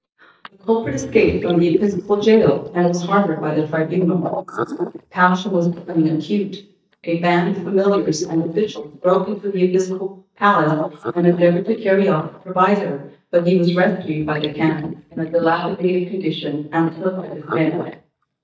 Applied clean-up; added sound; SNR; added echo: neural mask model DeepFilterNet 3.